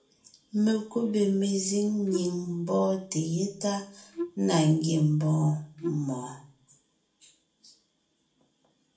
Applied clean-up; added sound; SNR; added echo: none; Wind instrument, woodwind instrument; 9 dB; reverberation time 0.4 s.